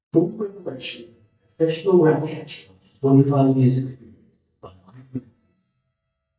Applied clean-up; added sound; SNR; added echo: neural mask model DeepFilterNet 3.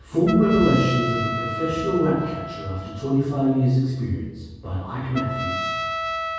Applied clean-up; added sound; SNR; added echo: none; Trumpet; 8 dB; reverberation time 1.3 s.